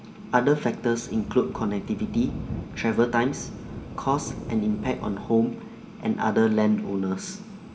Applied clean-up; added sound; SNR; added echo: none; Thunder; 14 dB; reverberation time 0.3 s.